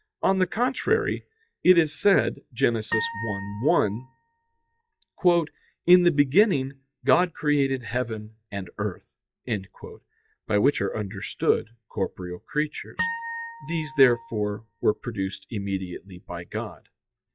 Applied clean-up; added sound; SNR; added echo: classical method log-MMSE.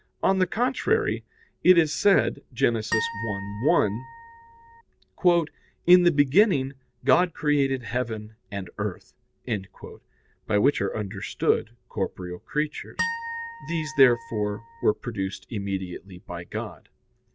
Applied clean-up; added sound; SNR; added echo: none; Harp; 9 dB; none.